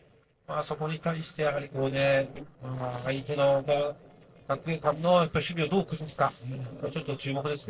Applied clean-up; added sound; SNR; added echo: neural separator model SepFormer DNS4.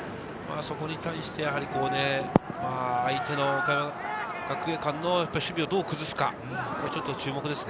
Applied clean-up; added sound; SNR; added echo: none; none; none; none.